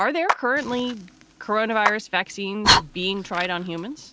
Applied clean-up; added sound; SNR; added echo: none; Clapping + Fire; 1 dB; none.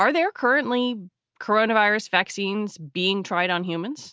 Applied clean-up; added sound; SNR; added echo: none; none; none; none.